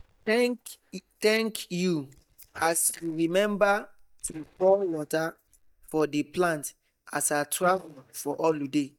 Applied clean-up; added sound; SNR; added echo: neural mask model DeepFilterNet 3.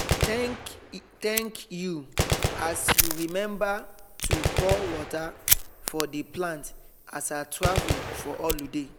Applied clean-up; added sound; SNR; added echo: none; Gunshot, gunfire + Fire; -1 dB; none.